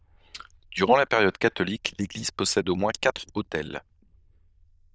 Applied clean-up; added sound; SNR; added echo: neural diffusion model UNIVERSE++.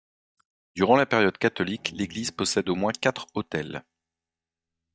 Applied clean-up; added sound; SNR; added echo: neural mask model DeepFilterNet 3.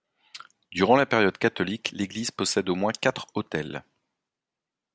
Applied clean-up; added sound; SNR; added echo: none; none; none; none.